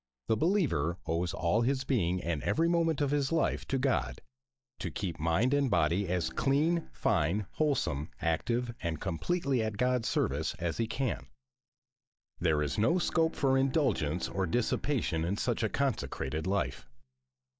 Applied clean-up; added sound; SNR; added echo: neural mask model DeepFilterNet 3.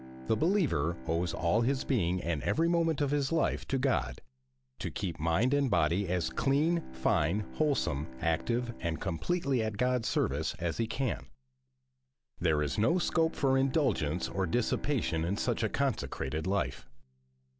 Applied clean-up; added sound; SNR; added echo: none; Bowed string instrument; 19 dB; none.